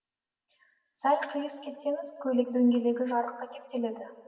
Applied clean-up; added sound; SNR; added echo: none; none; none; reverberation time 1.4 s.